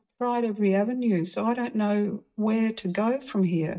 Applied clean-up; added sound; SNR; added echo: neural mask model DeepFilterNet 3.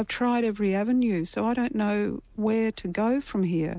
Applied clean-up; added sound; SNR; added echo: none; none; none; none.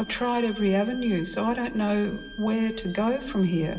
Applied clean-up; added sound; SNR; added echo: none; Bowed string instrument; 19 dB; reverberation time 0.8 s.